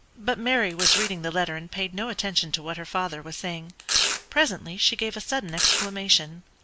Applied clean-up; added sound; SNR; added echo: none; Domestic sounds, home sounds; -1 dB; none.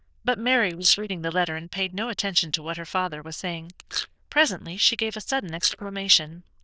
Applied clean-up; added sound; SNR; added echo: neural diffusion model UNIVERSE++.